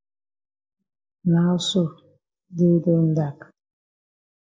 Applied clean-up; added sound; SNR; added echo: neural mask model Resemble Enhance denoiser.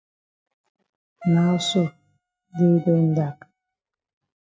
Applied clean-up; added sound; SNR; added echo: neural mask model RNNoise.